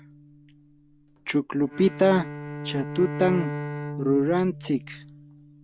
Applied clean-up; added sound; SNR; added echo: none; Bowed string instrument; 10 dB; none.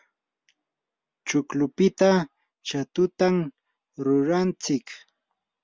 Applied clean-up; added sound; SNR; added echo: none; none; none; none.